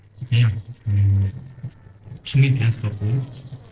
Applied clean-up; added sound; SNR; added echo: neural separator model SepFormer DNS4.